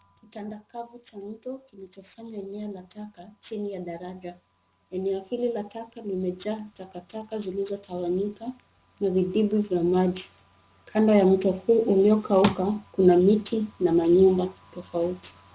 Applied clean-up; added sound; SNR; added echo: none; none; none; none.